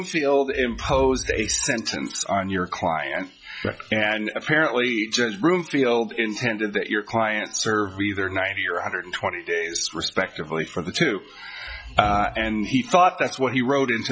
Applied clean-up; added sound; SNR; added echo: classical method log-MMSE.